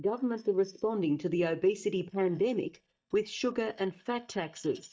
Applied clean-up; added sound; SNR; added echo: neural mask model DeepFilterNet 3.